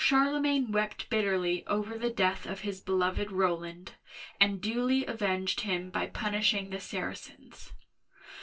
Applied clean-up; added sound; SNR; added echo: neural separator model SepFormer DNS4.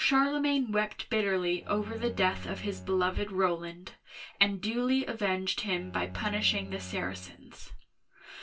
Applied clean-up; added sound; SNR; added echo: none; Bowed string instrument; 15 dB; reverberation time 0.1 s.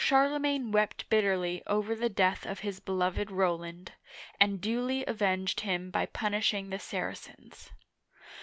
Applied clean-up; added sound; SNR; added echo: none; none; none; none.